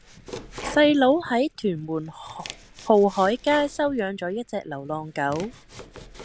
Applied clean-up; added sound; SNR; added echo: none; Domestic sounds, home sounds; 18 dB; none.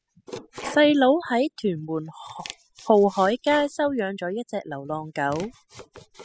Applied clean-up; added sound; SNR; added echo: classical method spectral subtraction.